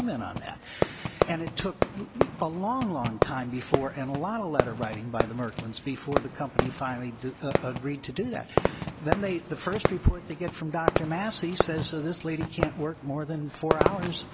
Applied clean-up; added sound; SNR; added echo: none; Fireworks; -1 dB; none.